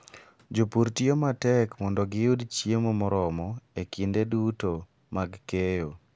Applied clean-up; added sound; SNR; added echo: none; none; none; none.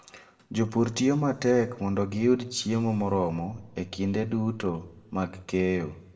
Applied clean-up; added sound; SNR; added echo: none; none; none; reverberation time 1.1 s.